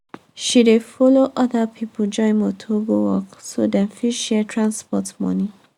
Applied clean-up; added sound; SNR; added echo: none; none; none; none.